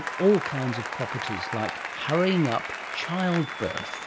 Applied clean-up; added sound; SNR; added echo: none; Applause; 6 dB; none.